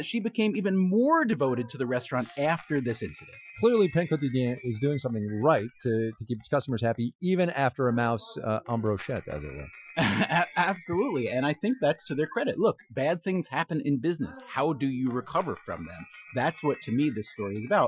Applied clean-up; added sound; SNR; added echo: classical method Wiener filter.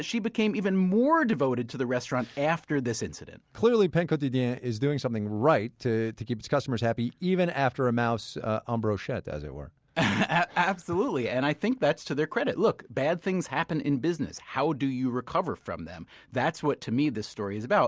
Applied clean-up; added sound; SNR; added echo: none; none; none; none.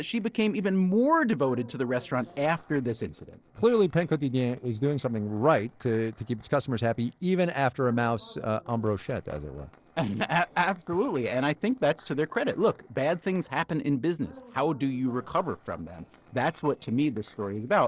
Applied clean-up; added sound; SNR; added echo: neural separator model SepFormer DNS4.